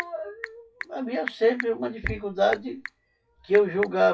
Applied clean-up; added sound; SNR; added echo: classical method WPE with log-MMSE.